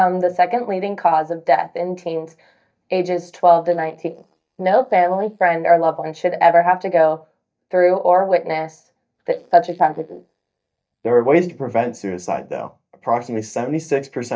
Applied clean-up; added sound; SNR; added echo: neural mask model DeepFilterNet 3.